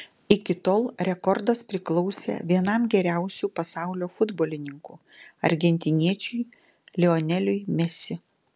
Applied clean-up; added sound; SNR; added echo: none; none; none; none.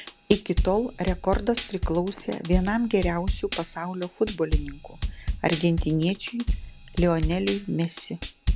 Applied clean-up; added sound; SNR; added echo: none; Drum kit; 4 dB; none.